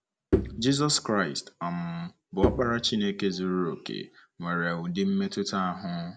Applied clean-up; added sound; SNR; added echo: none; Bowed string instrument; 4 dB; none.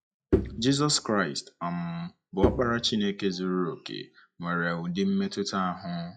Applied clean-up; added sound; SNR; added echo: classical method log-MMSE.